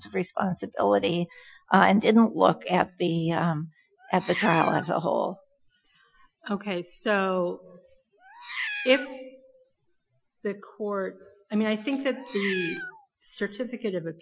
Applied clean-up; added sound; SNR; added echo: classical method Wiener filter.